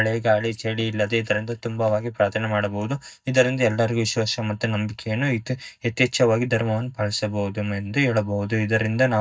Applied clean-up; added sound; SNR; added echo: neural mask model DeepFilterNet 3.